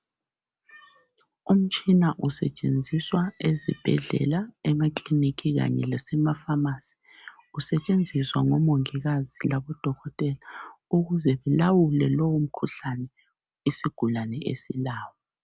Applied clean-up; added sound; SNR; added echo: none; none; none; none.